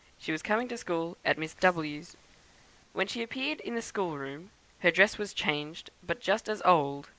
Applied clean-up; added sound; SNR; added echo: none; none; none; none.